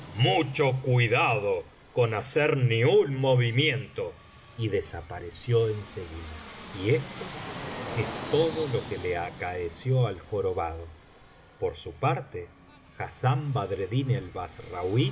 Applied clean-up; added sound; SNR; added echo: none; Fixed-wing aircraft, airplane; 16 dB; none.